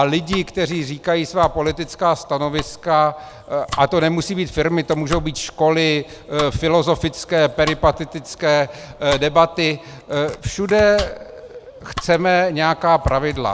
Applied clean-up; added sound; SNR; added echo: none; Domestic sounds, home sounds; 16 dB; none.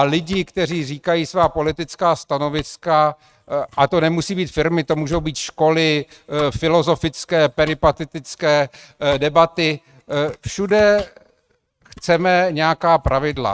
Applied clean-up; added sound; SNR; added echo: neural mask model RNNoise.